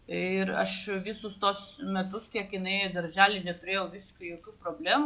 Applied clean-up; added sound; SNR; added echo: none; none; none; none.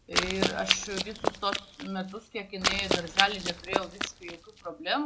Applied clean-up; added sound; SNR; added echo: none; Run; -1 dB; none.